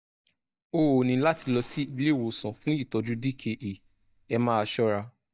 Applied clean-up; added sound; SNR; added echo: neural mask model DeepFilterNet 3.